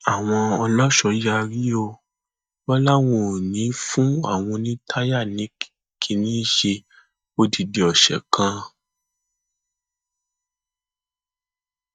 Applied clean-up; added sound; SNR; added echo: neural mask model DeepFilterNet 3.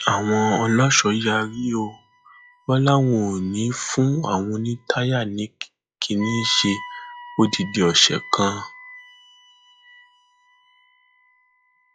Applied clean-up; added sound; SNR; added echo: classical method log-MMSE.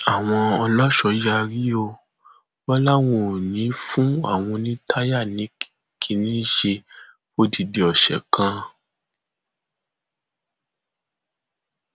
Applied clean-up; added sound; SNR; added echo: none; none; none; none.